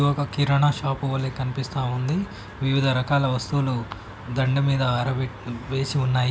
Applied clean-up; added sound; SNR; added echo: none; none; none; none.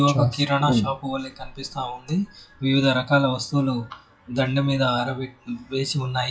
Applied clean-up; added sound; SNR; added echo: classical method WPE with log-MMSE.